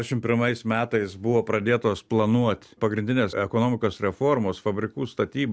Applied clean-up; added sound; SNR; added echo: none; none; none; none.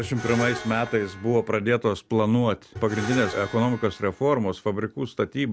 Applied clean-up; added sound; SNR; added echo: none; Screech; 13 dB; none.